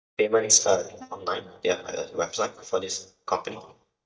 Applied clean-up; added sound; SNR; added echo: neural mask model DeepFilterNet 3.